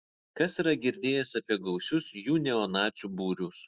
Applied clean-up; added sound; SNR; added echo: neural mask model Resemble Enhance denoiser.